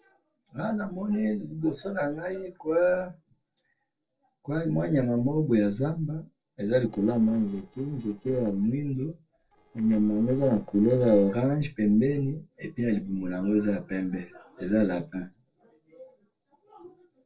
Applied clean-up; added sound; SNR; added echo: neural separator model SepFormer DNS4.